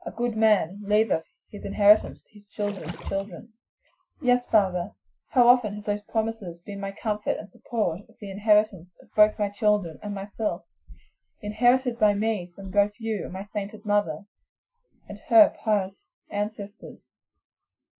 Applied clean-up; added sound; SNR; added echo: classical method Wiener filter.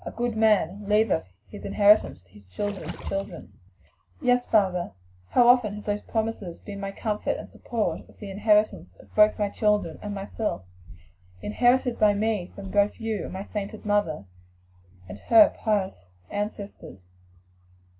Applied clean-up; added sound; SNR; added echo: none; Splash, splatter; 17 dB; none.